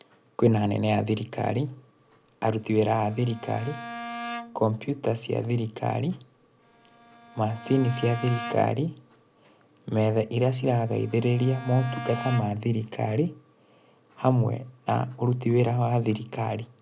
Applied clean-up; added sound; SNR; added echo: none; Bowed string instrument; 14 dB; none.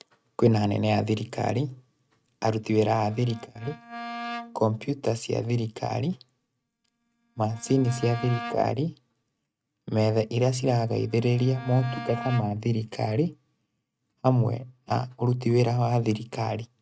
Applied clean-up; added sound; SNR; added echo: neural mask model RNNoise.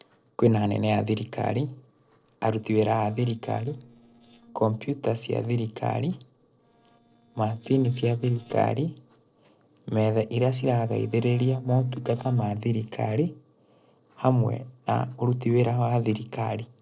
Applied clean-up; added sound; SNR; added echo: neural separator model SepFormer DNS4.